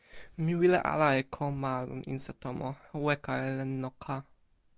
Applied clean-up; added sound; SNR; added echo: none; none; none; none.